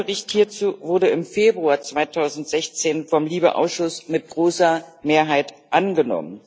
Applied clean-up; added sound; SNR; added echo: none; none; none; none.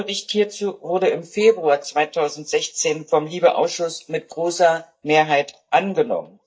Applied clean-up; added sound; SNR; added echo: neural mask model DeepFilterNet 3.